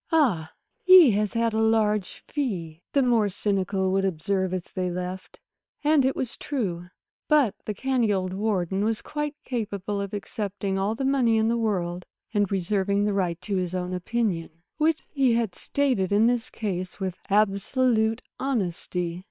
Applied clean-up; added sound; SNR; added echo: neural separator model SepFormer WHAM!.